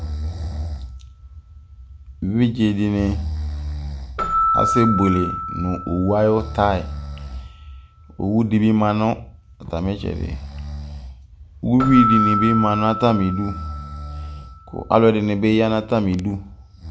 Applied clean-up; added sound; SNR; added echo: none; Keyboard (musical); 7 dB; none.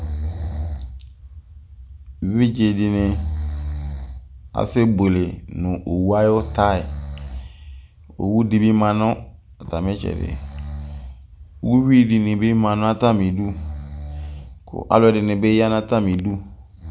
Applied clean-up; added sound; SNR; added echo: none; none; none; none.